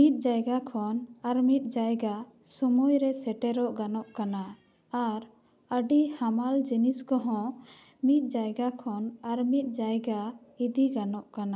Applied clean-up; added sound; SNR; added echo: none; none; none; none.